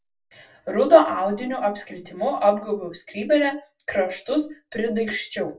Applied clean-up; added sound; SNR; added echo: none; none; none; reverberation time 0.1 s.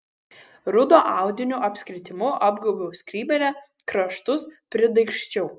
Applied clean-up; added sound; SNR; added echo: none; none; none; none.